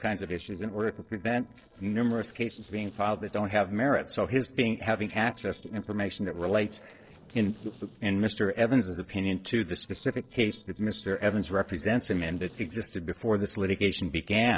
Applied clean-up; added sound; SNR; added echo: neural separator model SepFormer DNS4.